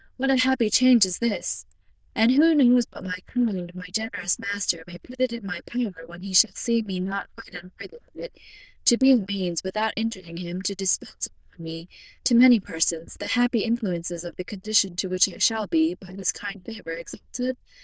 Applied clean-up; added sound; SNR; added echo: neural diffusion model UNIVERSE++.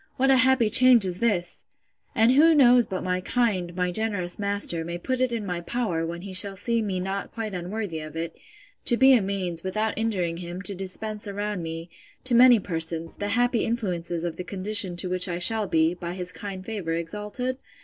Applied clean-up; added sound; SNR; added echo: neural separator model SepFormer DNS4.